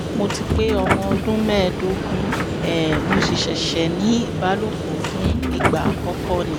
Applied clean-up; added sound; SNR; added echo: none; Subway, metro, underground; -1 dB; none.